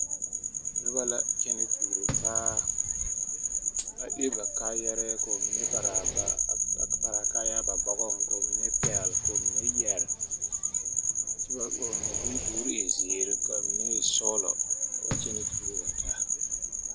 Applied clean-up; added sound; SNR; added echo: none; Fireworks; 15 dB; none.